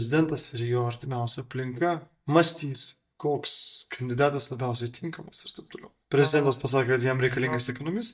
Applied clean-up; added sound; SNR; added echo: neural mask model DeepFilterNet 3.